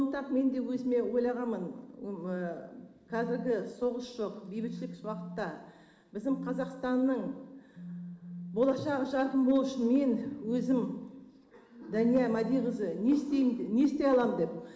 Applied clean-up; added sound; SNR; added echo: none; Telephone; 15 dB; none.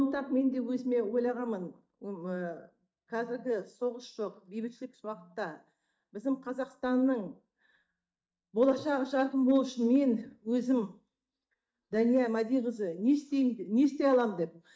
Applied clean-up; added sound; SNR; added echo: neural mask model DeepFilterNet 3.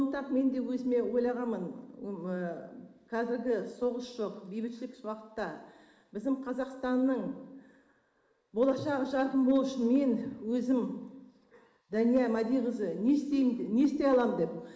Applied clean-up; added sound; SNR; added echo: neural mask model Resemble Enhance denoiser.